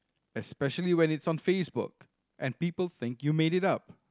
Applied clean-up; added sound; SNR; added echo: none; none; none; none.